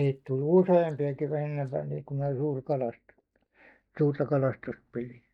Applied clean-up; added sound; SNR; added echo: neural mask model DeepFilterNet 3.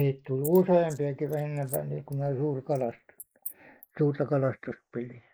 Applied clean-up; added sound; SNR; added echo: neural mask model Resemble Enhance denoiser.